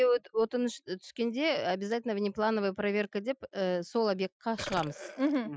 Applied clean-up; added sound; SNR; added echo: classical method Wiener filter.